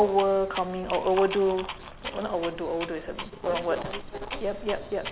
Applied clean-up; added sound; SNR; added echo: none; Liquid + Clock; 11 dB; none.